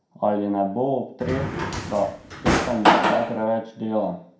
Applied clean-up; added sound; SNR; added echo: none; Drawer open or close; -3 dB; reverberation time 0.5 s.